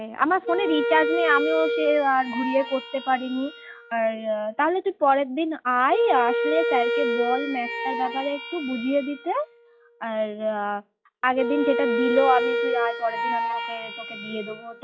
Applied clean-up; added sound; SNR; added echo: classical method log-MMSE.